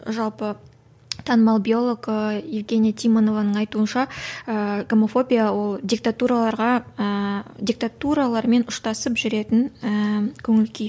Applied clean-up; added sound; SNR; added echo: none; none; none; none.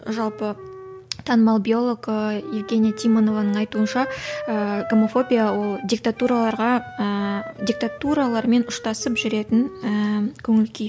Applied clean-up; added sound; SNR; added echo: none; Wind instrument, woodwind instrument; 15 dB; none.